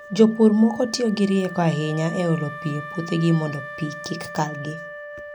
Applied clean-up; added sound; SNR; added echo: none; Wind instrument, woodwind instrument; 14 dB; none.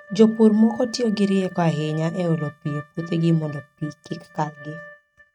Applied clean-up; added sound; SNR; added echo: neural mask model RNNoise.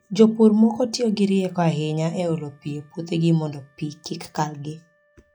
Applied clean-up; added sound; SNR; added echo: classical method log-MMSE.